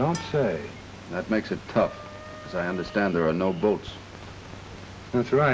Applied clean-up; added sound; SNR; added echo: none; Bowed string instrument + Wind instrument, woodwind instrument; 19 dB; none.